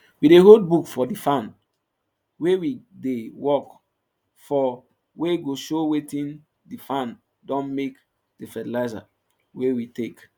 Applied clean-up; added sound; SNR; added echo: none; none; none; none.